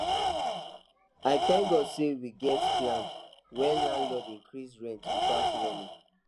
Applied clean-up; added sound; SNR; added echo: none; Tools; 0 dB; none.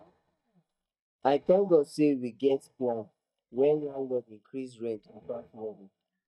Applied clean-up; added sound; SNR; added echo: neural mask model DeepFilterNet 3.